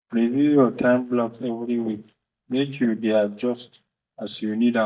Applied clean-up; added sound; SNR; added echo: neural mask model DeepFilterNet 3.